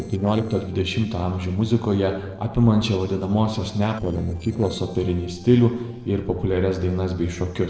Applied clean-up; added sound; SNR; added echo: neural separator model SepFormer DNS4.